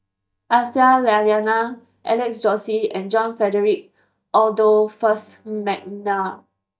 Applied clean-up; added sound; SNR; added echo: neural mask model DeepFilterNet 3.